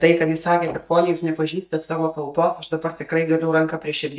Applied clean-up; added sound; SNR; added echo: neural mask model DeepFilterNet 3.